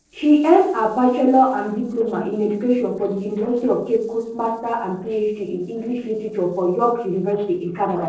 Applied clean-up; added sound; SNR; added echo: neural separator model SepFormer DNS4.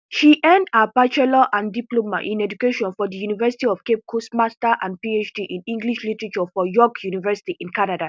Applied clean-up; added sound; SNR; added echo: none; none; none; none.